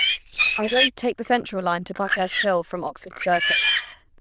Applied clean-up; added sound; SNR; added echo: neural diffusion model UNIVERSE++.